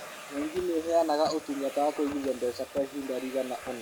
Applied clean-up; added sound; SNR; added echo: none; Domestic sounds, home sounds; 13 dB; none.